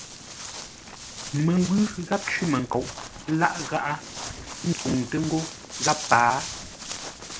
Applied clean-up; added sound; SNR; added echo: none; Walk, footsteps; 10 dB; none.